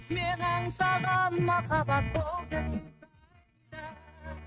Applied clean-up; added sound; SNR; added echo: neural mask model RNNoise.